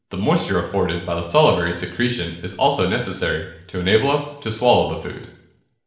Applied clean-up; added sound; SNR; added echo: none; none; none; reverberation time 0.7 s.